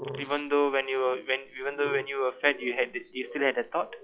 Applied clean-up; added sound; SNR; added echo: classical method log-MMSE.